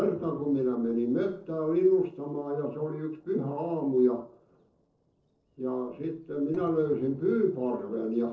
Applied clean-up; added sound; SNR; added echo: neural separator model SepFormer DNS4.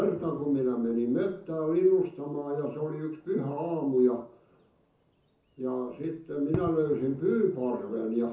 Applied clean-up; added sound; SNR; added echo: none; Fireworks; 20 dB; reverberation time 0.6 s.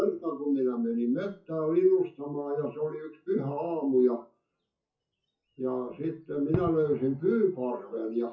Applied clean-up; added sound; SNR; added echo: classical method WPE with log-MMSE.